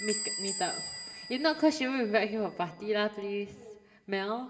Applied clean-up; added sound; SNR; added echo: none; Squeak / Bell; 9 dB; reverberation time 2.4 s.